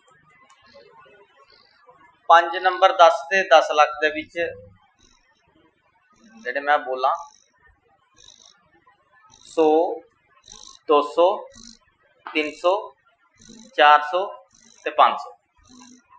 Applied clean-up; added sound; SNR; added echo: classical method Wiener filter.